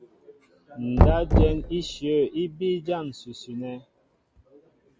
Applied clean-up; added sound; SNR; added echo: none; Knock; -4 dB; none.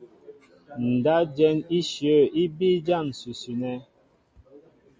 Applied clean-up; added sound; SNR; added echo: none; none; none; none.